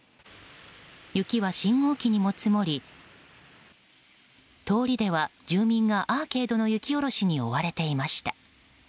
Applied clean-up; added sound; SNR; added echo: none; none; none; none.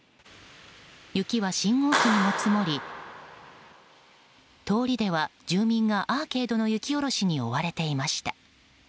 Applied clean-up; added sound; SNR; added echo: none; Clapping; 8 dB; none.